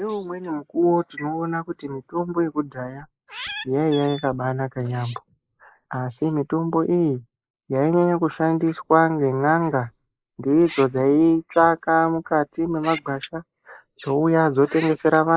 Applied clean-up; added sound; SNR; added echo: neural mask model Resemble Enhance denoiser.